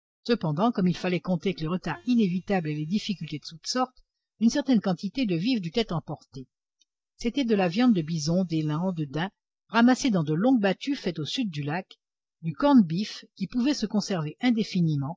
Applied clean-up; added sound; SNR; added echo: neural mask model DeepFilterNet 3.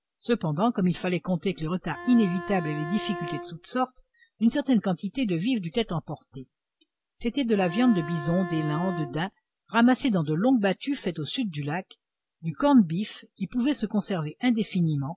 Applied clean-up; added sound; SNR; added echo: none; Bowed string instrument; 10 dB; none.